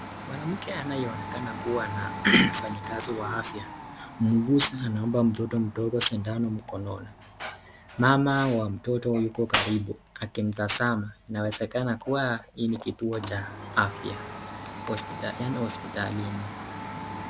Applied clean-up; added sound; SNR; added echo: none; Domestic sounds, home sounds; 13 dB; none.